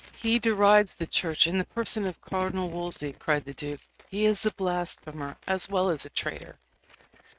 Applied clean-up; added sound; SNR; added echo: neural mask model RNNoise.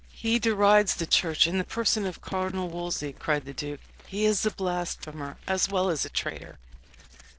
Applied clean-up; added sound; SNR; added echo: neural separator model SepFormer DNS4.